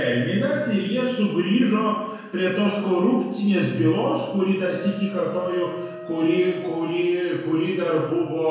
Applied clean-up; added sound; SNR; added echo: none; Wind instrument, woodwind instrument; 18 dB; reverberation time 0.9 s.